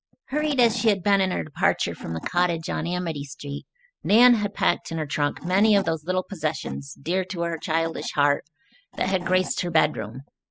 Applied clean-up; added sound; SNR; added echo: classical method spectral subtraction.